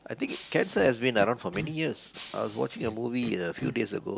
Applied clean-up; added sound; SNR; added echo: none; Cough + Shatter; 13 dB; none.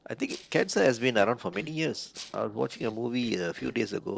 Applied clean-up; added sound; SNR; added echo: neural separator model SepFormer DNS4.